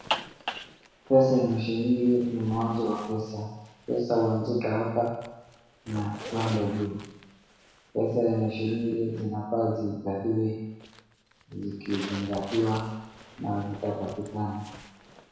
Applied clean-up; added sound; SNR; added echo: none; Zipper (clothing); 15 dB; reverberation time 1.1 s.